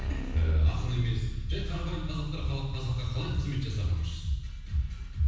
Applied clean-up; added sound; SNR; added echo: none; Keyboard (musical); 7 dB; reverberation time 1.1 s.